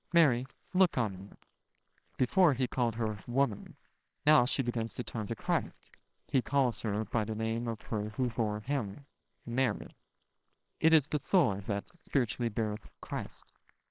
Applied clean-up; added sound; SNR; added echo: neural separator model SepFormer WHAMR!.